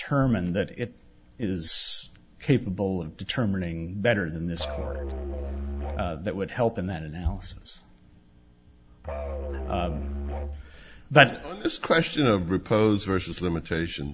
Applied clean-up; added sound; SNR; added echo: none; Musical instrument; 5 dB; none.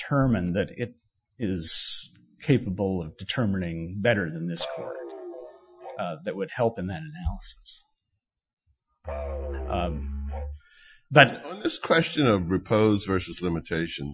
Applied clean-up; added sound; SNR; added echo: classical method Wiener filter.